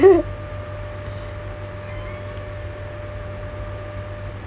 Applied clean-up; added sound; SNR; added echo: none; Wind instrument, woodwind instrument; 15 dB; none.